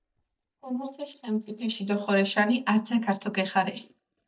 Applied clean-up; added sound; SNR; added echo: neural mask model DeepFilterNet 3.